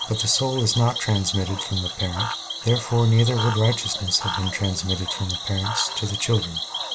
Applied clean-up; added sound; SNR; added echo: none; Cricket / Frog; 7 dB; none.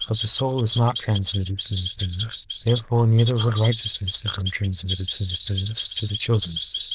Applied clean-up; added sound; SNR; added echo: neural diffusion model UNIVERSE++.